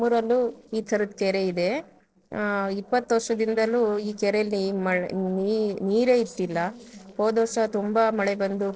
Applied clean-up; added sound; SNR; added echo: neural separator model SepFormer DNS4.